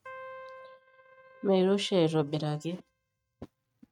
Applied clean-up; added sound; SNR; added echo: neural mask model RNNoise.